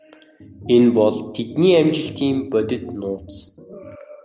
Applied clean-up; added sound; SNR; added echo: none; Organ; 16 dB; none.